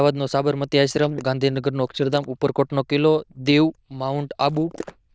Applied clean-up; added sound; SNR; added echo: neural diffusion model UNIVERSE++.